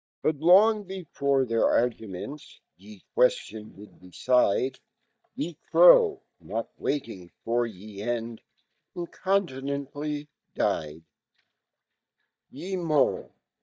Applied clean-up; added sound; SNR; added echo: neural mask model DeepFilterNet 3.